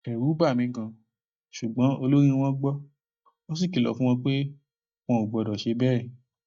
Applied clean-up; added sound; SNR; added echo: neural mask model DeepFilterNet 3.